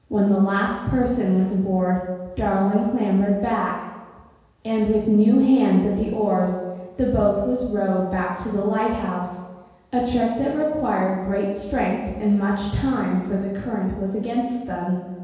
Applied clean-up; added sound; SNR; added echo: none; none; none; reverberation time 1.2 s.